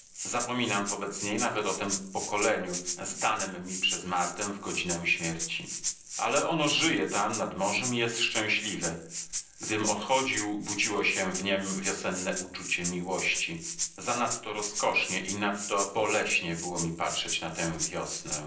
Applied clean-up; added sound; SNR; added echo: none; Rattle (instrument); 6 dB; reverberation time 0.6 s.